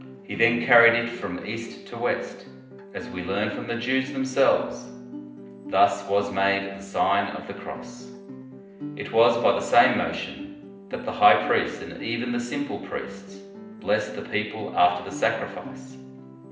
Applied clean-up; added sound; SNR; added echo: none; Guitar; 14 dB; reverberation time 0.8 s.